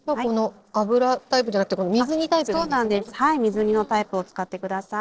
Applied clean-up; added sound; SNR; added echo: neural separator model SepFormer DNS4.